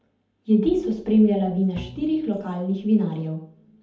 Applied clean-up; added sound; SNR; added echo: none; Bowed string instrument; 19 dB; reverberation time 0.6 s.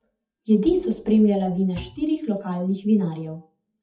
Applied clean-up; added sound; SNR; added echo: classical method WPE with log-MMSE.